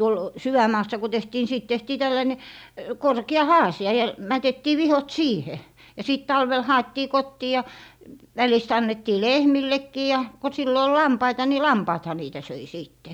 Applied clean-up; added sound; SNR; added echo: none; none; none; none.